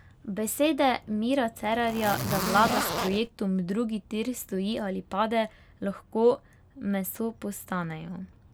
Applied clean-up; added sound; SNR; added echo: none; Zipper (clothing); 2 dB; none.